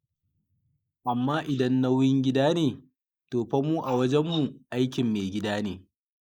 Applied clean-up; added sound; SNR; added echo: neural mask model Resemble Enhance denoiser.